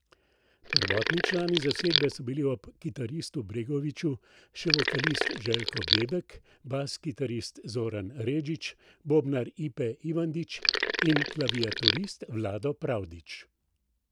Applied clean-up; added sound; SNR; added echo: none; Sink (filling or washing); -2 dB; none.